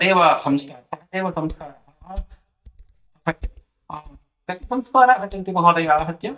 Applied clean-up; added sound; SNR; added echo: neural mask model DeepFilterNet 3.